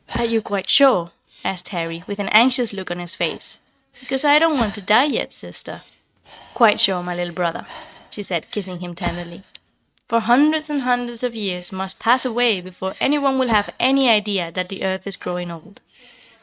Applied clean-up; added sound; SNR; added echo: neural mask model RNNoise.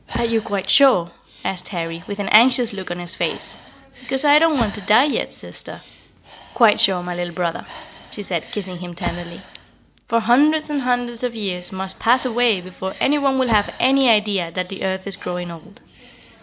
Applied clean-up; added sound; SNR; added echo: none; Breathing; 17 dB; none.